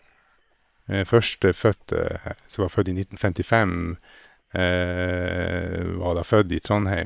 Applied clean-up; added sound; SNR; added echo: neural separator model SepFormer WHAM!.